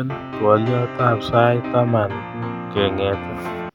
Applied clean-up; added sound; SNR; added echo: none; Piano; 8 dB; none.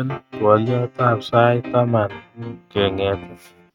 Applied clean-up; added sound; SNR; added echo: neural mask model RNNoise.